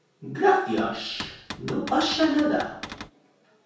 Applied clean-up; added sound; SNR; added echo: none; Cupboard open or close / Door; 13 dB; reverberation time 0.6 s.